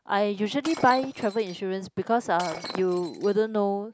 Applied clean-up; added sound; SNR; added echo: none; Shatter; 15 dB; none.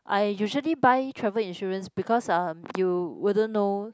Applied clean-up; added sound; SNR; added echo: none; none; none; none.